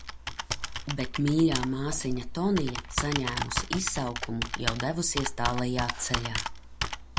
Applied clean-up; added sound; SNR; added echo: none; Computer keyboard; 3 dB; none.